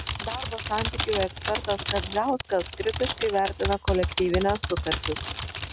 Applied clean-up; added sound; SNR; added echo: none; Typing; 3 dB; none.